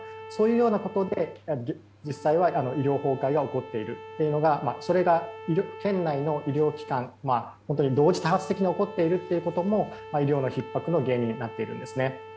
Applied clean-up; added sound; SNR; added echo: none; Bowed string instrument; 16 dB; none.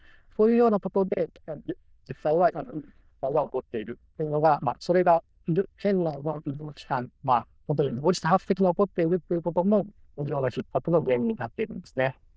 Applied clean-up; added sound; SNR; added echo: neural diffusion model UNIVERSE++.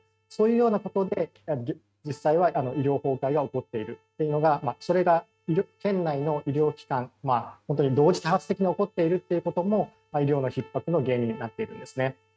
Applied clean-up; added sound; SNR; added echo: neural mask model RNNoise.